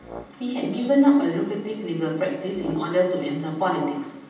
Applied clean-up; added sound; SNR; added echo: none; Brass instrument; 19 dB; reverberation time 0.8 s.